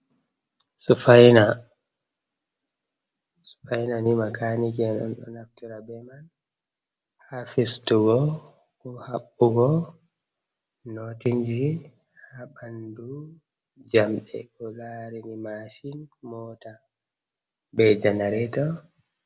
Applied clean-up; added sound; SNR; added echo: none; none; none; none.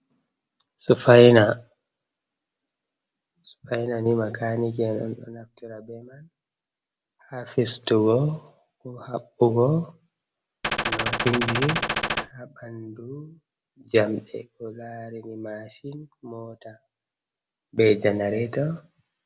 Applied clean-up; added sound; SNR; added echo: none; Gunshot, gunfire; 1 dB; none.